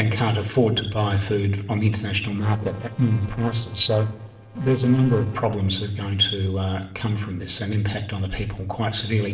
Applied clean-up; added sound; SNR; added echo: neural separator model SepFormer DNS4.